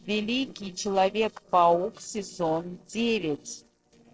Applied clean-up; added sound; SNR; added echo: neural separator model SepFormer DNS4.